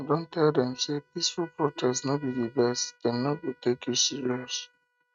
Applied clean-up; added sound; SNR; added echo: neural mask model RNNoise.